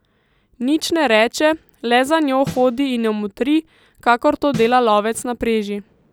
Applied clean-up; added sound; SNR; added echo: none; Snare drum; 16 dB; none.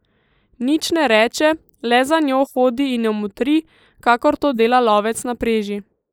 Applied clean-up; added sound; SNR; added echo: neural mask model Resemble Enhance denoiser.